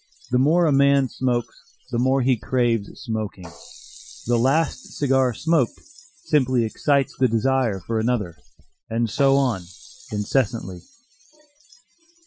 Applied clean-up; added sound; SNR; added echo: classical method Wiener filter.